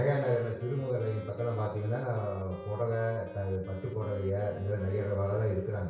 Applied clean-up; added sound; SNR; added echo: none; Wind instrument, woodwind instrument; 17 dB; reverberation time 0.6 s.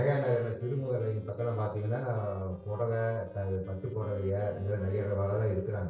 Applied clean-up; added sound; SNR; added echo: neural separator model SepFormer DNS4.